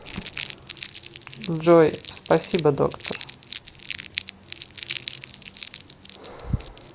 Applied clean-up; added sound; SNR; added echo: none; Crumpling, crinkling; 14 dB; none.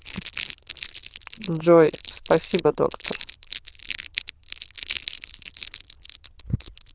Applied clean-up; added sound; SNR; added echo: neural diffusion model UNIVERSE++.